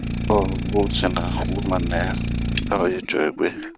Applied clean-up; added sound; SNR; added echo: none; Idling; 1 dB; none.